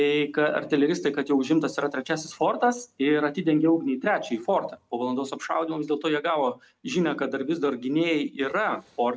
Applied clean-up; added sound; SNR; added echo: none; none; none; none.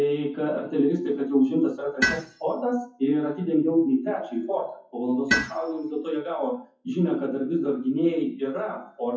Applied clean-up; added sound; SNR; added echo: classical method WPE with log-MMSE.